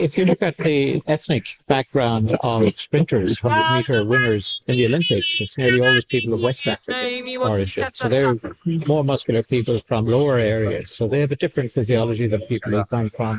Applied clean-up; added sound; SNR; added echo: neural mask model Resemble Enhance denoiser.